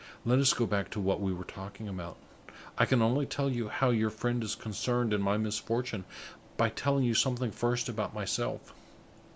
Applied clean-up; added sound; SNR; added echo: none; none; none; none.